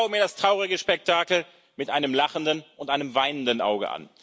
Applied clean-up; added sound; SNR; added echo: none; none; none; none.